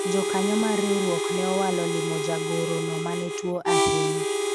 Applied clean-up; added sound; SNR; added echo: none; Harmonica; -2 dB; none.